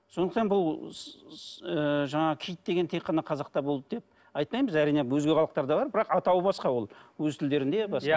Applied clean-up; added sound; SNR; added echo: none; none; none; none.